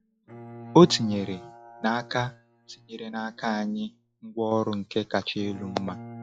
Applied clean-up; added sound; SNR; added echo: classical method log-MMSE.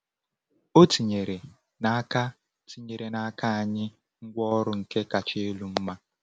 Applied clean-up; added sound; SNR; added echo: none; none; none; none.